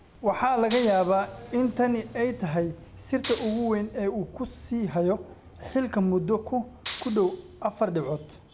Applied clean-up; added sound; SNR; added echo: none; Clapping; 15 dB; none.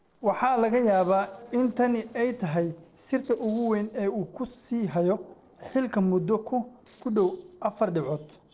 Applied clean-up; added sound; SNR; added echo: neural separator model SepFormer DNS4.